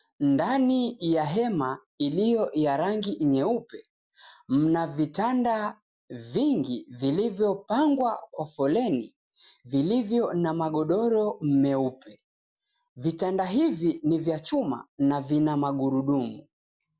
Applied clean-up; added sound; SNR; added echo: none; none; none; none.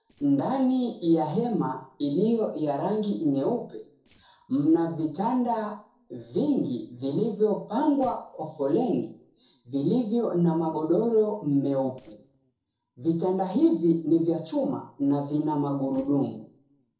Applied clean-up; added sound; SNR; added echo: neural separator model SepFormer DNS4.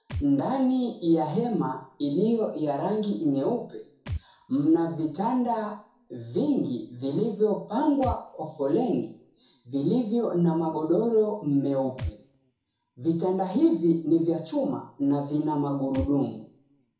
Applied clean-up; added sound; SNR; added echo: none; Thump, thud; 18 dB; reverberation time 0.6 s.